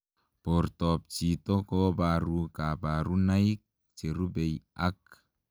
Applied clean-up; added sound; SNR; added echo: none; none; none; none.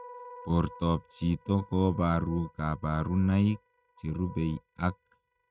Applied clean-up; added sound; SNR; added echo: neural mask model RNNoise.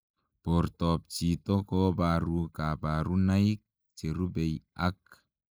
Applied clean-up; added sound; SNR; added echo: neural mask model Resemble Enhance denoiser.